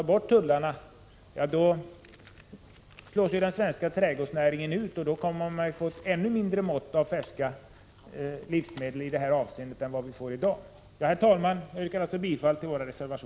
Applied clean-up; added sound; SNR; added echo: none; none; none; none.